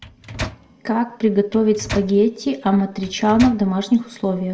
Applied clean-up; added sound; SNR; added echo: none; Microwave oven; 14 dB; reverberation time 0.6 s.